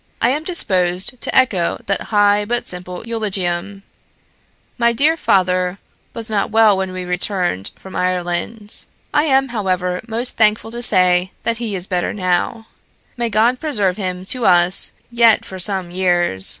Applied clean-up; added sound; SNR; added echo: none; none; none; none.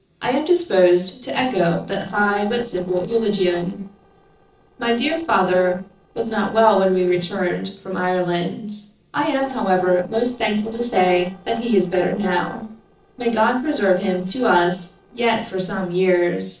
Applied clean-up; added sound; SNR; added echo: neural separator model SepFormer DNS4.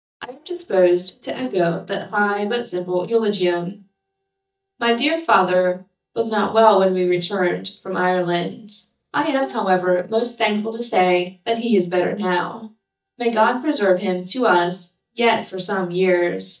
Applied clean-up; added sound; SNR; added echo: neural mask model DeepFilterNet 3.